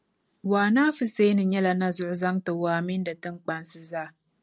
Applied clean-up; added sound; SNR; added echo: none; none; none; none.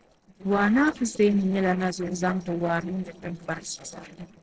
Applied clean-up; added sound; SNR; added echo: neural separator model SepFormer DNS4.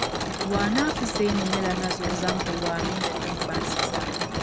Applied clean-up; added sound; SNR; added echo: none; Mechanisms; -1 dB; none.